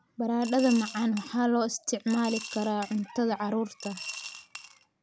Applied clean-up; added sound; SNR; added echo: none; Coin (dropping) / Glass; 14 dB; none.